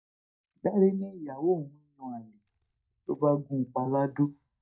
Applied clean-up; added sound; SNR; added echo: neural mask model DeepFilterNet 3.